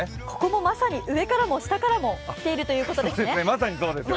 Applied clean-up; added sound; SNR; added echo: none; none; none; none.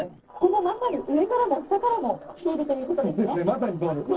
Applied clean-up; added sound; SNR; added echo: neural separator model SepFormer DNS4.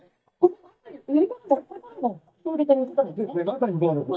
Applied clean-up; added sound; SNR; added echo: neural mask model DeepFilterNet 3.